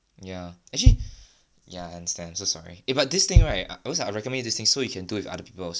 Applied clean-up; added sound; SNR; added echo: none; Bass drum; -4 dB; none.